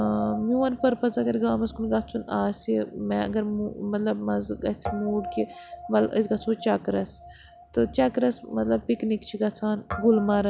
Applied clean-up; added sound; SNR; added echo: none; Guitar; 16 dB; none.